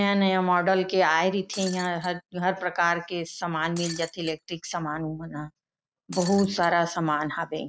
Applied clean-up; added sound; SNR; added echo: none; Shatter; 14 dB; none.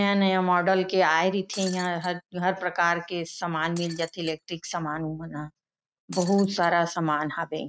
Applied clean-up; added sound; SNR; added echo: neural mask model RNNoise.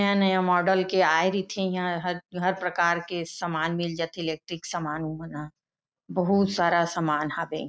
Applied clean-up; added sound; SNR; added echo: none; none; none; none.